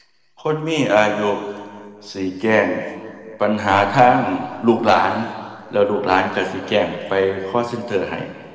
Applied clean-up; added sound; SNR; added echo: none; none; none; reverberation time 2.0 s.